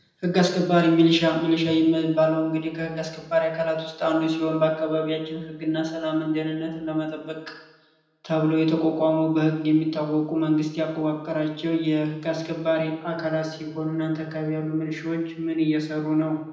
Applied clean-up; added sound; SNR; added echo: none; none; none; reverberation time 0.8 s.